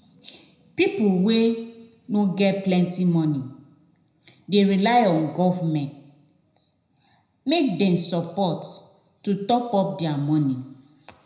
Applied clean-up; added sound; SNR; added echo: none; none; none; reverberation time 0.8 s.